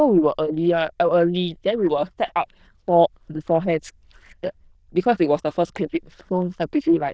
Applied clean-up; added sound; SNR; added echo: neural diffusion model UNIVERSE++.